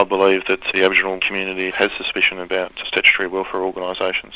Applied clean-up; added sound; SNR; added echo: none; none; none; none.